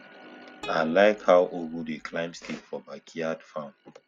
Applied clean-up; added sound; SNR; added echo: none; Plucked string instrument; 19 dB; none.